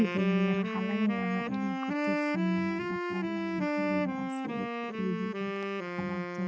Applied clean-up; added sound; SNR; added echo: neural mask model RNNoise.